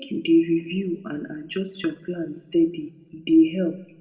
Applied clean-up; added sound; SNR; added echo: none; none; none; reverberation time 1.3 s.